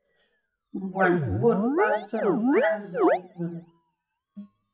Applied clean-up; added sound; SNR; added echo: neural mask model DeepFilterNet 3.